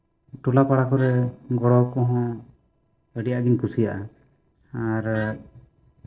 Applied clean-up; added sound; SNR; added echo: neural separator model SepFormer DNS4.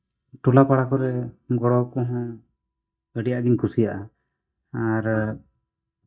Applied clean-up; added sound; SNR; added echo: neural mask model DeepFilterNet 3.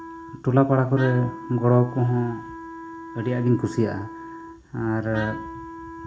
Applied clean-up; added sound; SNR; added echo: none; Wind instrument, woodwind instrument; 13 dB; reverberation time 0.4 s.